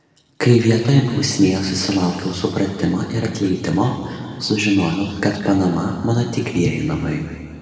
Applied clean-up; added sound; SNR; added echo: none; none; none; reverberation time 2.2 s.